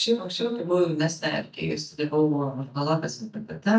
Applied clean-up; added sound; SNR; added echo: neural mask model DeepFilterNet 3.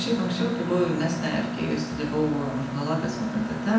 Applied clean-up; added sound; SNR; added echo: none; Mechanisms; 6 dB; reverberation time 0.8 s.